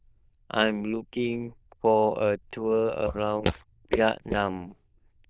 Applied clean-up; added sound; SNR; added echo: neural diffusion model UNIVERSE++.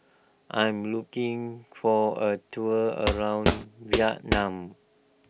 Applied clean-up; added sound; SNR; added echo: none; Walk, footsteps; 0 dB; none.